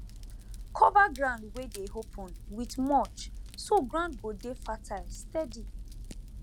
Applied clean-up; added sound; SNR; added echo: none; Fire; 11 dB; none.